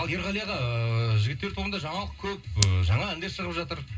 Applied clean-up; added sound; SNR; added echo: none; Hands; 13 dB; reverberation time 0.2 s.